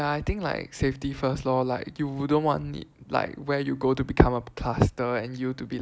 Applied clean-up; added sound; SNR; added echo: none; none; none; none.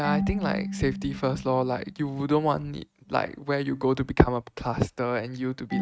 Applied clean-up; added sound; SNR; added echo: neural mask model RNNoise.